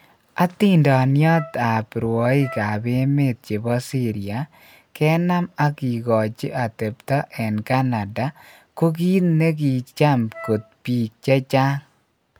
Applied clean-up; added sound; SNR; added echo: none; Wind instrument, woodwind instrument; 19 dB; none.